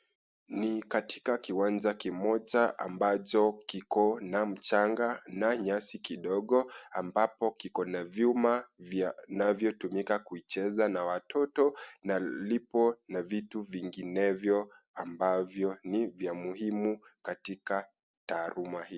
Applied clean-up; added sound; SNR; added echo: none; none; none; none.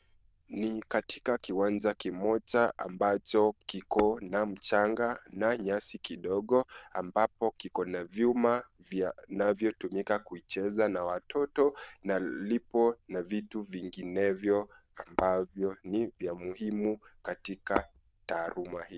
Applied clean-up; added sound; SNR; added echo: neural diffusion model UNIVERSE++.